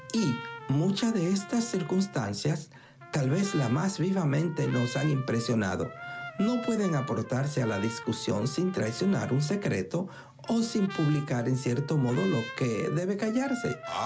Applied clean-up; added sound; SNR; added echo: none; Trumpet; 14 dB; none.